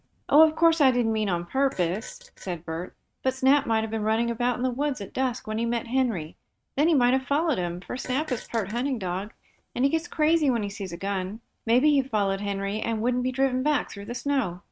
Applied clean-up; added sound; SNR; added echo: neural mask model RNNoise.